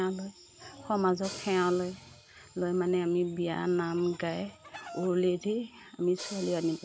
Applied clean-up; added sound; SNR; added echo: none; Hi-hat + Chicken, rooster; 19 dB; none.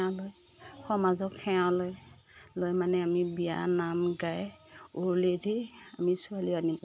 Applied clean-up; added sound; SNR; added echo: none; none; none; none.